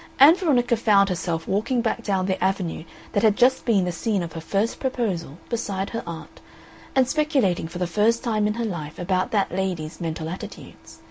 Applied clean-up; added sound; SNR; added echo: none; none; none; none.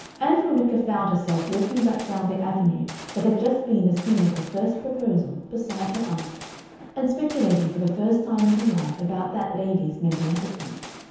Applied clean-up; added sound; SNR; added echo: none; Gunshot, gunfire; 18 dB; reverberation time 0.9 s.